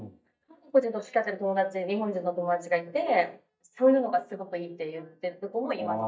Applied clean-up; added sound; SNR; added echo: neural mask model DeepFilterNet 3.